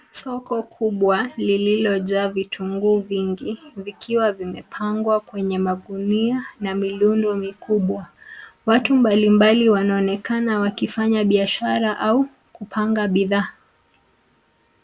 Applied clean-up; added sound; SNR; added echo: none; none; none; none.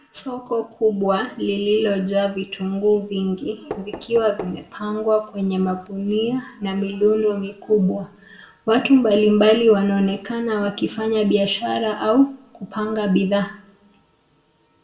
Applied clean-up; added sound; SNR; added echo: none; Knock; 18 dB; reverberation time 0.5 s.